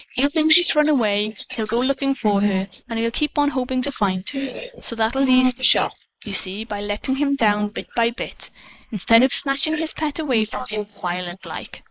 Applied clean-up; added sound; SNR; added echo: neural mask model Resemble Enhance denoiser.